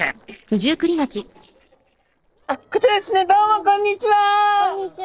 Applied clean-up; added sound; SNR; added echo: neural separator model SepFormer DNS4.